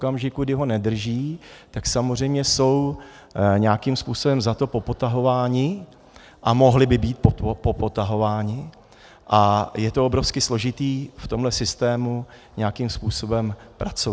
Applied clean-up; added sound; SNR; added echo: none; none; none; none.